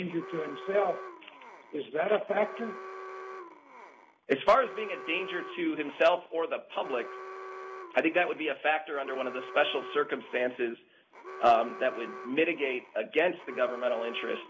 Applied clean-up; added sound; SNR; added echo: none; Alarm; 14 dB; none.